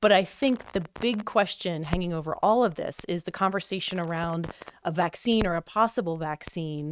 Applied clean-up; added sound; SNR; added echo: neural mask model RNNoise.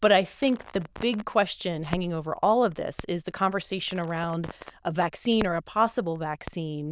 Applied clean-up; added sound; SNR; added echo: neural diffusion model UNIVERSE++.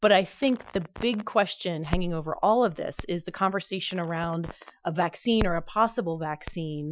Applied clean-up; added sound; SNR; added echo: classical method Wiener filter.